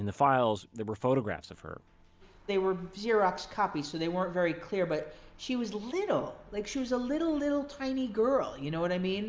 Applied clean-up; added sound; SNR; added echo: none; none; none; none.